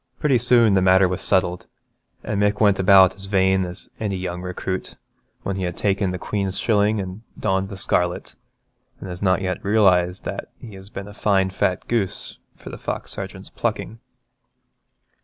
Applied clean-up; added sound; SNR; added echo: none; none; none; none.